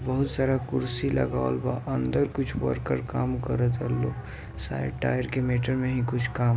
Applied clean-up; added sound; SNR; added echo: none; none; none; none.